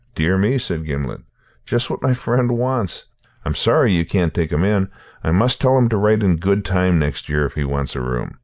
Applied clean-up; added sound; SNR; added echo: none; none; none; none.